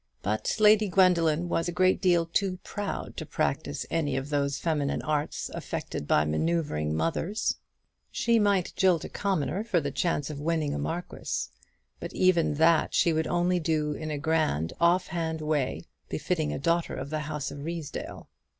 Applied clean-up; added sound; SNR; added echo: none; none; none; none.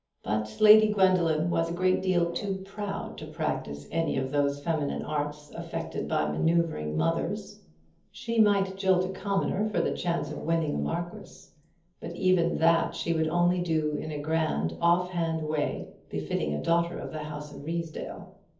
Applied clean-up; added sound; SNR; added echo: none; Brass instrument; 20 dB; reverberation time 0.7 s.